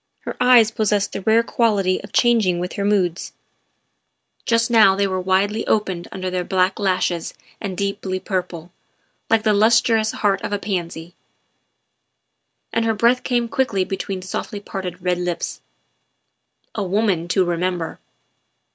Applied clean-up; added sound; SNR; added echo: none; none; none; none.